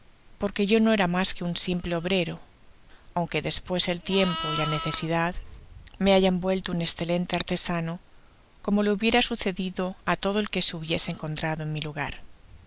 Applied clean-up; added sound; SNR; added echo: none; Livestock, farm animals, working animals; 16 dB; none.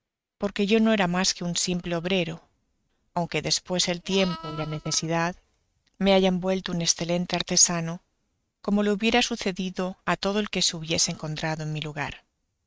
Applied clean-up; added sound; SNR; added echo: neural mask model RNNoise.